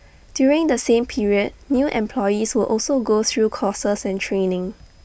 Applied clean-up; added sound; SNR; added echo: none; none; none; none.